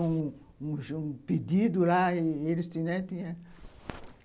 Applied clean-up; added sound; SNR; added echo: none; none; none; none.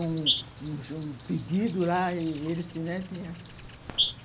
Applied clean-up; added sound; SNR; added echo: none; Insect; 4 dB; none.